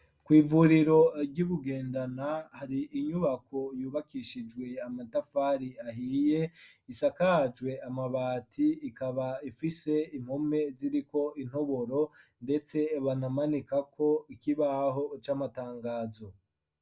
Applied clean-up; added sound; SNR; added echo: none; none; none; none.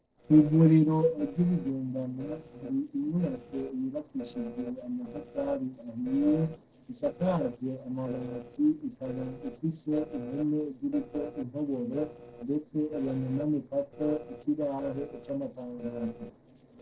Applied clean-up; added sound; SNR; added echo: neural separator model SepFormer DNS4.